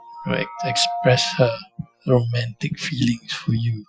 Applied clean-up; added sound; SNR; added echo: classical method Wiener filter.